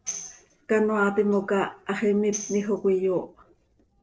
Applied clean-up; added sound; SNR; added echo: neural separator model SepFormer DNS4.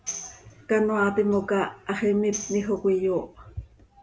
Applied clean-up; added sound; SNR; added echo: none; Tambourine; 15 dB; none.